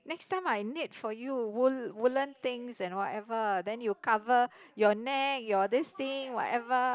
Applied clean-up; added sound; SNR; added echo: none; none; none; none.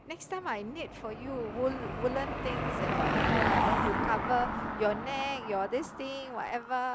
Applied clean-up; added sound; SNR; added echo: none; Car passing by / Engine; -1 dB; none.